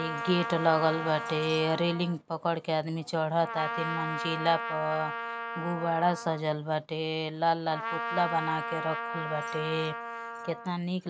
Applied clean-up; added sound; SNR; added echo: none; Trumpet; 6 dB; none.